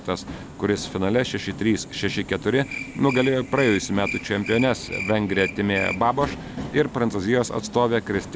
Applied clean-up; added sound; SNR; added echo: none; Cricket + Subway, metro, underground; 10 dB; none.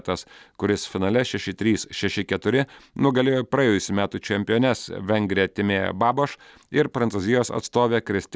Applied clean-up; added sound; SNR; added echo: none; none; none; none.